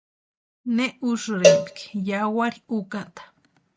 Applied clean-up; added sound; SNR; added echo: none; Cowbell; -4 dB; none.